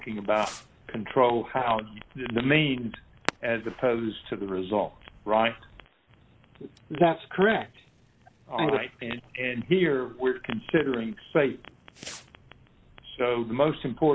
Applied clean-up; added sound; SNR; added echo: none; Fireworks; 19 dB; none.